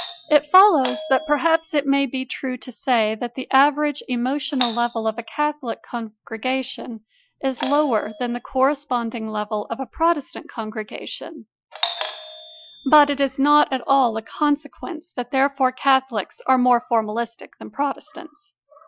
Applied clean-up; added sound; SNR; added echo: classical method Wiener filter.